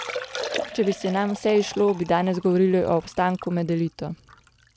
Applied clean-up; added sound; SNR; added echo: none; Liquid; 13 dB; none.